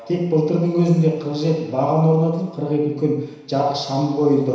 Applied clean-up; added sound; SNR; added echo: none; none; none; reverberation time 1.0 s.